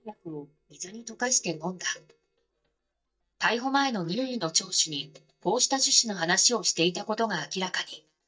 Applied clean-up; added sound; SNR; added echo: neural mask model DeepFilterNet 3.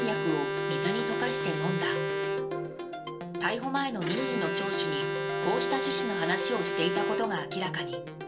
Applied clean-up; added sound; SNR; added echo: none; Bowed string instrument; 2 dB; reverberation time 0.2 s.